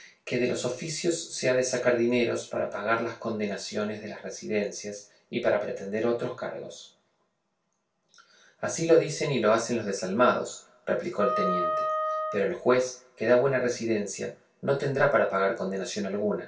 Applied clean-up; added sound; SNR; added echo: none; Wind instrument, woodwind instrument; 3 dB; reverberation time 0.2 s.